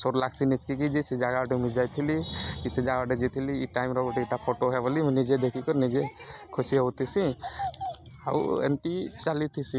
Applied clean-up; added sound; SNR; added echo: none; none; none; none.